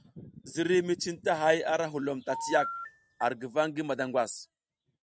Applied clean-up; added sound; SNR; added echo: neural mask model RNNoise.